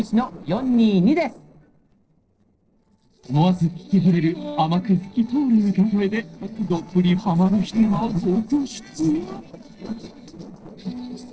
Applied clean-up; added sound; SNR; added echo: neural separator model SepFormer DNS4.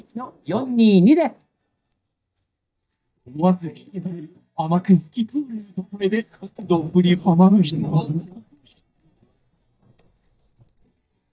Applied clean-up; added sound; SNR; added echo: neural mask model DeepFilterNet 3.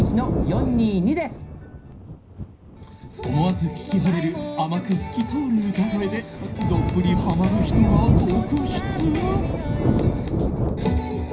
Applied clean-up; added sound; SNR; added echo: none; Thunder; 1 dB; reverberation time 0.5 s.